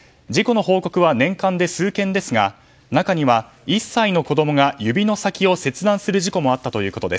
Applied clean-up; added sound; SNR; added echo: none; none; none; none.